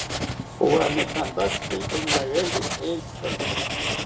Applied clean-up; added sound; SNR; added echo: none; Writing; 1 dB; reverberation time 0.3 s.